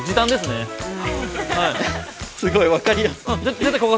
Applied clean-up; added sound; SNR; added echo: none; none; none; none.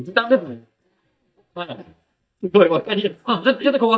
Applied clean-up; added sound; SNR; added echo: neural mask model DeepFilterNet 3.